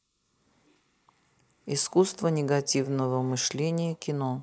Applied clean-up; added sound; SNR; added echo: neural mask model Resemble Enhance denoiser.